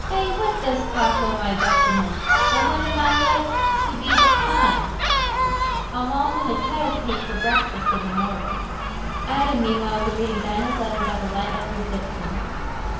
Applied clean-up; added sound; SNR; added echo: none; Gull, seagull; -3 dB; reverberation time 1.0 s.